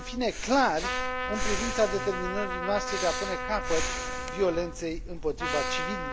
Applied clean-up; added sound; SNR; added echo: none; Breathing + Trumpet; 2 dB; none.